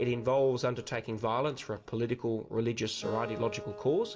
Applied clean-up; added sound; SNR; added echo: none; Acoustic guitar; 15 dB; reverberation time 0.5 s.